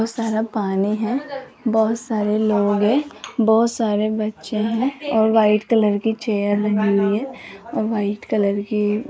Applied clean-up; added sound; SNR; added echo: neural mask model Resemble Enhance denoiser.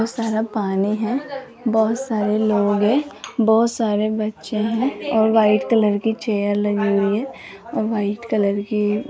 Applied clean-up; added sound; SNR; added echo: none; none; none; none.